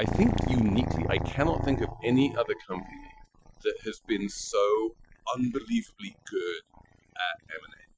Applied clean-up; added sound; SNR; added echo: classical method Wiener filter.